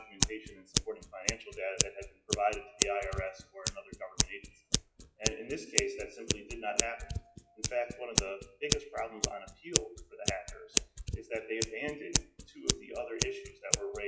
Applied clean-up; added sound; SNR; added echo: classical method WPE with log-MMSE.